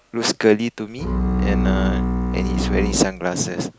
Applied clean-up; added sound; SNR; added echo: none; Bowed string instrument; -2 dB; none.